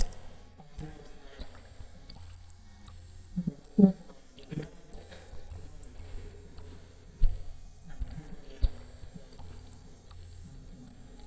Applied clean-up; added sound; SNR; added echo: neural mask model DeepFilterNet 3.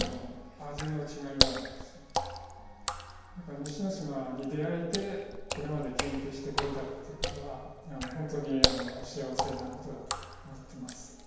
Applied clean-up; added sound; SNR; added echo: none; Water / Splash, splatter; -1 dB; reverberation time 1.2 s.